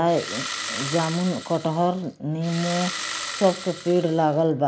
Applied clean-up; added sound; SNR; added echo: none; Engine starting; 10 dB; none.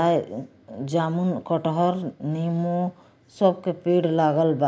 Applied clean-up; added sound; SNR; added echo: none; none; none; none.